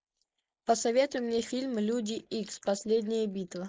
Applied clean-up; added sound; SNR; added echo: neural mask model Resemble Enhance denoiser.